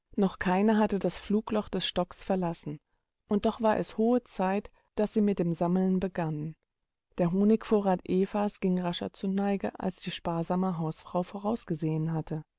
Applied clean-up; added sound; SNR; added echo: none; none; none; none.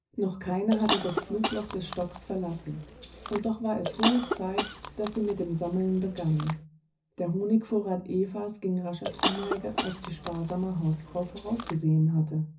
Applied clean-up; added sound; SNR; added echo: none; Chewing, mastication / Cough; 5 dB; reverberation time 0.4 s.